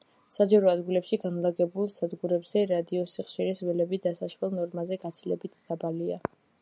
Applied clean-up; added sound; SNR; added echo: none; none; none; none.